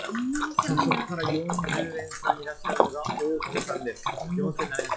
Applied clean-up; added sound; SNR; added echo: classical method WPE with log-MMSE.